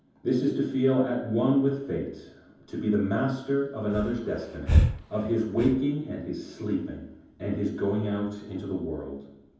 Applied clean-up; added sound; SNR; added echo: none; Breathing; -1 dB; reverberation time 0.9 s.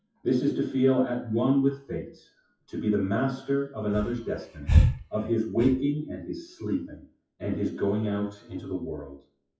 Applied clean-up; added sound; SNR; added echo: classical method WPE with log-MMSE.